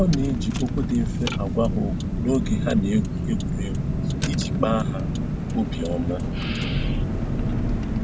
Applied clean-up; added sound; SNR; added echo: none; Car; -2 dB; none.